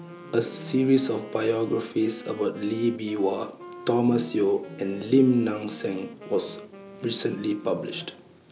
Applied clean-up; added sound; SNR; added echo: none; Wind instrument, woodwind instrument; 18 dB; none.